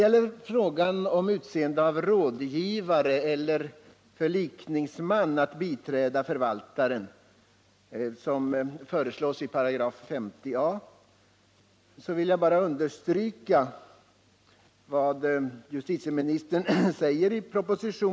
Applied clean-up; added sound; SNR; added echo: none; none; none; none.